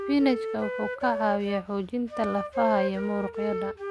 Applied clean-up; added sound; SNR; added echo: none; Wind instrument, woodwind instrument; 4 dB; none.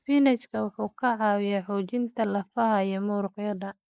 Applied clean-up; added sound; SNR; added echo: neural mask model Resemble Enhance denoiser.